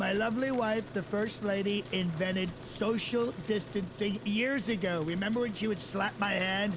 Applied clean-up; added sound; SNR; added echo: none; Truck; 14 dB; none.